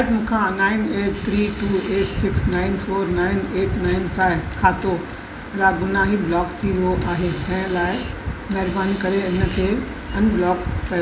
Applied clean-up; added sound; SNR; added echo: none; Fart; 17 dB; none.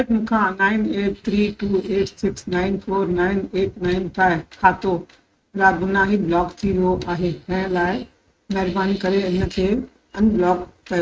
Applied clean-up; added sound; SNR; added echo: neural mask model RNNoise.